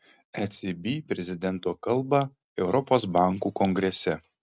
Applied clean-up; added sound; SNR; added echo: none; none; none; none.